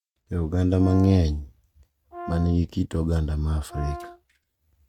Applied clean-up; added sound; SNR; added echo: neural mask model RNNoise.